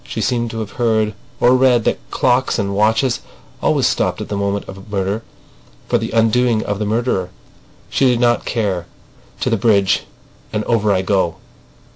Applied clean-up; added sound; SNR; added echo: none; none; none; none.